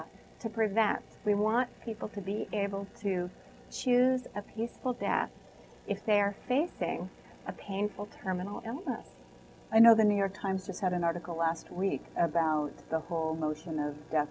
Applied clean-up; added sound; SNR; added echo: none; none; none; none.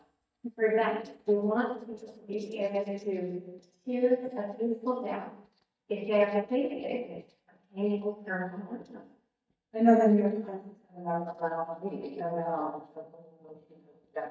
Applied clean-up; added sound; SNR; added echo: neural mask model DeepFilterNet 3.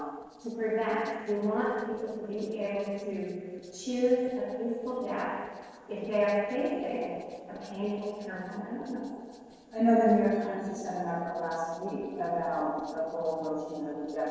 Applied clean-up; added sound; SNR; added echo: neural separator model SepFormer DNS4.